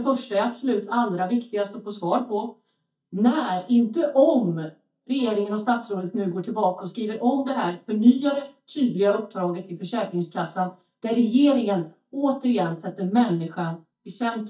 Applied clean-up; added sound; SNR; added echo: neural mask model DeepFilterNet 3.